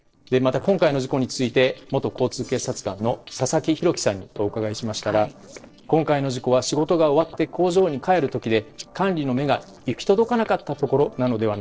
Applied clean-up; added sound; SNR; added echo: neural separator model SepFormer DNS4.